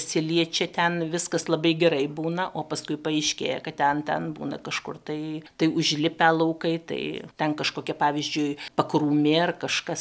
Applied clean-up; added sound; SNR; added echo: none; none; none; none.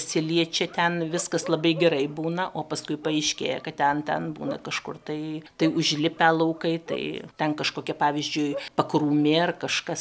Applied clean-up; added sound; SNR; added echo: none; Bark; 19 dB; none.